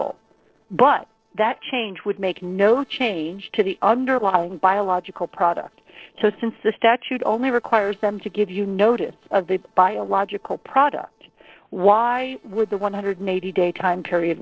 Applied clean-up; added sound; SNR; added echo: neural separator model SepFormer DNS4.